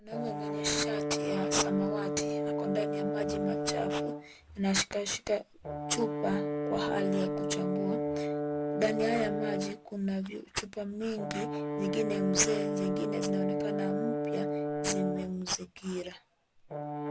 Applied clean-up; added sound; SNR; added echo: none; Brass instrument; 0 dB; none.